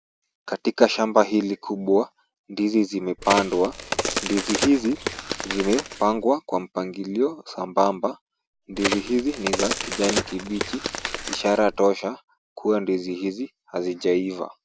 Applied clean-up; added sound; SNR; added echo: none; Crack; 5 dB; none.